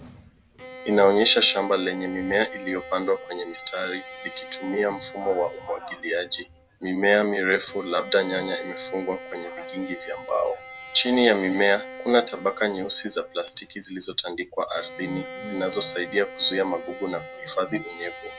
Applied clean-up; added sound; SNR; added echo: none; Bowed string instrument; 14 dB; none.